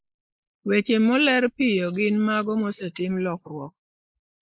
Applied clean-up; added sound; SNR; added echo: neural mask model Resemble Enhance denoiser.